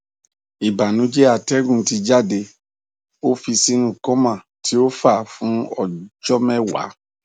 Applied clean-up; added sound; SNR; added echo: none; none; none; none.